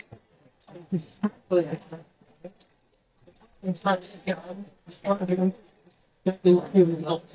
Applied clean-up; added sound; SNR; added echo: neural mask model DeepFilterNet 3.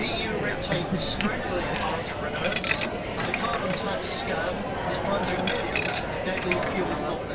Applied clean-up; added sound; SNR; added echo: none; Coin (dropping); -4 dB; reverberation time 0.2 s.